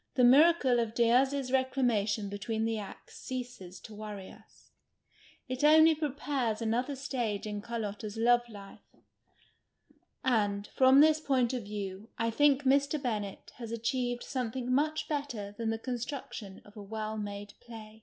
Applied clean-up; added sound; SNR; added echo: none; none; none; none.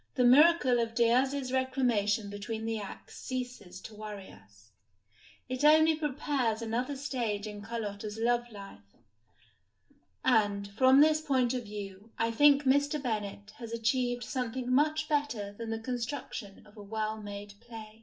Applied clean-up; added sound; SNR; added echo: none; none; none; reverberation time 0.2 s.